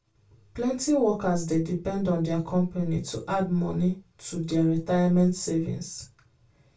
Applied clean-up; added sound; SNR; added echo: none; none; none; reverberation time 0.2 s.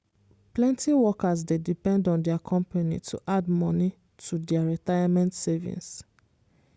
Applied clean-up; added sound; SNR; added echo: none; none; none; none.